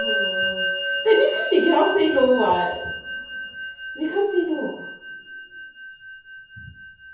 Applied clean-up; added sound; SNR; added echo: none; Musical instrument; 6 dB; reverberation time 0.8 s.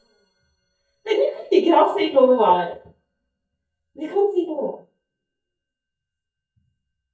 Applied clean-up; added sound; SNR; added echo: neural mask model DeepFilterNet 3.